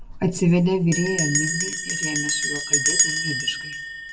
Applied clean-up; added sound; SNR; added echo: none; Bell; 0 dB; reverberation time 1.1 s.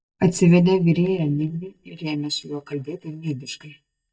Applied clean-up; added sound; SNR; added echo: neural mask model DeepFilterNet 3.